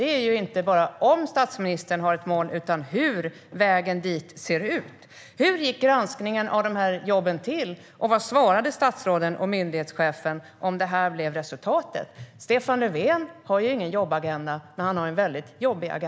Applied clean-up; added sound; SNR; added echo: none; none; none; none.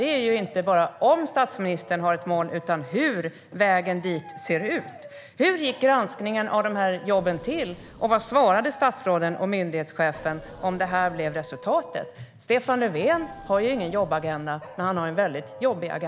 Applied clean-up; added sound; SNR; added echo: none; Boom + Dog; 19 dB; none.